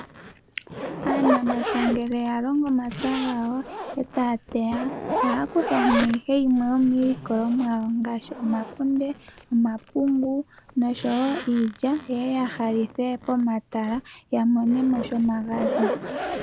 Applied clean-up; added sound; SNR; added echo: none; Zipper (clothing); 8 dB; none.